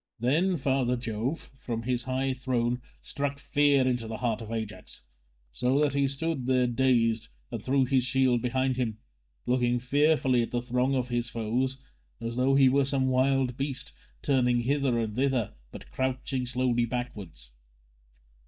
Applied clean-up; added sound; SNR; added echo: neural mask model DeepFilterNet 3.